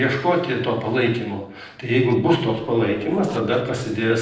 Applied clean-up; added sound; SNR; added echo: neural separator model SepFormer DNS4.